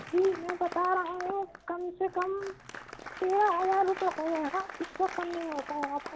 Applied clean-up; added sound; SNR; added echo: none; Applause; 13 dB; none.